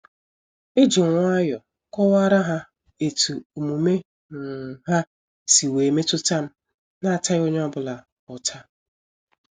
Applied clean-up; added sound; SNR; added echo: none; none; none; none.